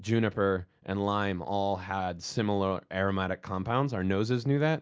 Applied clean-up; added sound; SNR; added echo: none; none; none; none.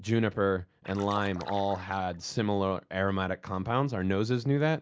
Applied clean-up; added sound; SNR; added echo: none; Splash, splatter; 17 dB; none.